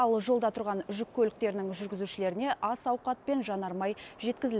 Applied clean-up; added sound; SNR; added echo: none; none; none; none.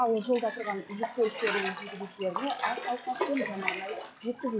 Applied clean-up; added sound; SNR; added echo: classical method log-MMSE.